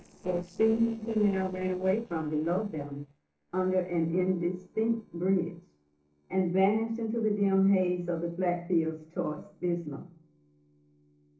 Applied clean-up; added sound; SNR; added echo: neural separator model SepFormer DNS4.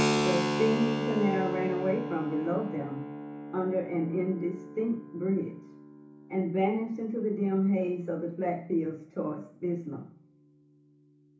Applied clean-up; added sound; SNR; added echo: none; Keyboard (musical); 5 dB; reverberation time 0.8 s.